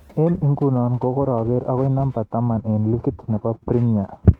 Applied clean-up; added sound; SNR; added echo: neural mask model RNNoise.